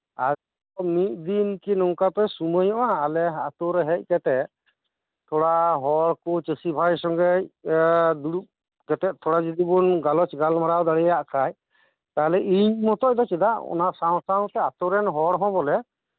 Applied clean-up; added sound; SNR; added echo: none; none; none; none.